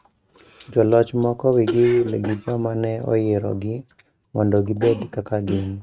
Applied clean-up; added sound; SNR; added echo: neural mask model RNNoise.